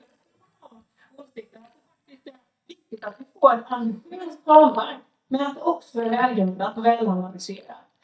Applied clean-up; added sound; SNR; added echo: neural mask model DeepFilterNet 3.